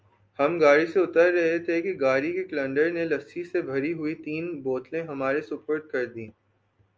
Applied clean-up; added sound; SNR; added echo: none; none; none; none.